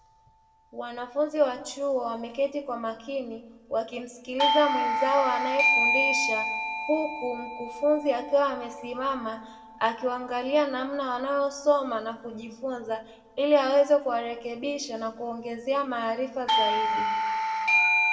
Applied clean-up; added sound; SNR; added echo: none; Doorbell; 2 dB; reverberation time 1.1 s.